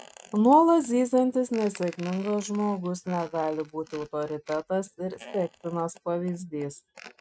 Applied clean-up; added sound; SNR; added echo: neural mask model RNNoise.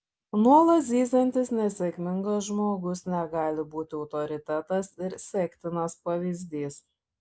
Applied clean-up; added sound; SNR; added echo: none; none; none; none.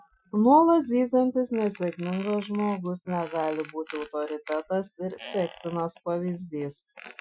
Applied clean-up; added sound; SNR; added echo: classical method Wiener filter.